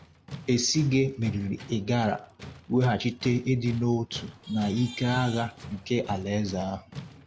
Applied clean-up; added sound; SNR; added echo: none; Traffic noise, roadway noise / Vehicle horn, car horn, honking + Tools; 16 dB; none.